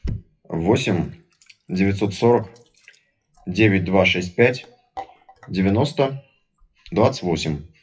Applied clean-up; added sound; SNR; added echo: classical method WPE with log-MMSE.